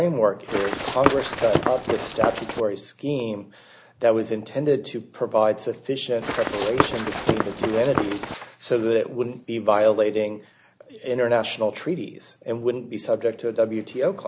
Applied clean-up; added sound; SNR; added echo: none; Run; 2 dB; none.